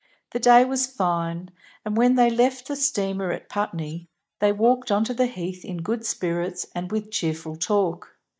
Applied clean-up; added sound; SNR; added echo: neural mask model DeepFilterNet 3.